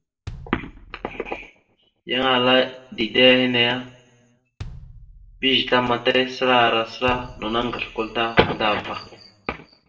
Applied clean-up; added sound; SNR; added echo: none; Bass drum; 19 dB; reverberation time 0.5 s.